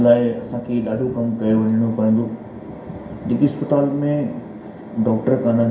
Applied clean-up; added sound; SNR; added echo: none; none; none; reverberation time 0.5 s.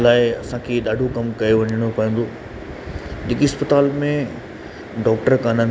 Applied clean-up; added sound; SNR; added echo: none; none; none; none.